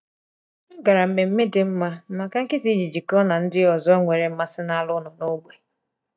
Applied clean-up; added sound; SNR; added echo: neural mask model DeepFilterNet 3.